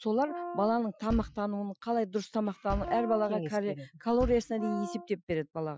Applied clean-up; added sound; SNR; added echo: classical method Wiener filter.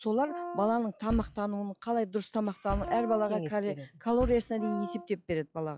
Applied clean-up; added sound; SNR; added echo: classical method log-MMSE.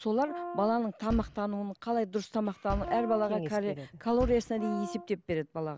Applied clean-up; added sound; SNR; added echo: none; Brass instrument + Bass drum; 9 dB; none.